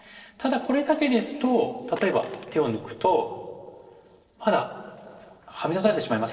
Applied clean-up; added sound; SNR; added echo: neural separator model SepFormer DNS4.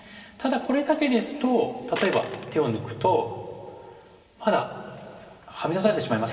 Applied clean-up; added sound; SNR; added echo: none; Coin (dropping); 19 dB; reverberation time 2.3 s.